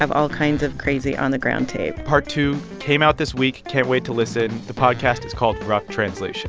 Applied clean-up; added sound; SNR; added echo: none; none; none; none.